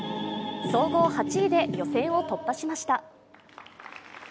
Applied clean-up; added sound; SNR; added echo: none; none; none; none.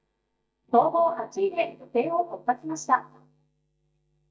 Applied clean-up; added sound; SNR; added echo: neural mask model DeepFilterNet 3.